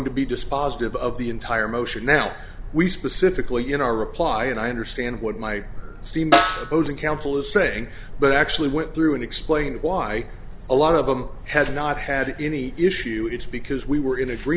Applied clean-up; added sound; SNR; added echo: none; Snare drum; 1 dB; none.